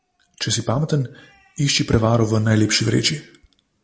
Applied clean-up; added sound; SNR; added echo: none; none; none; none.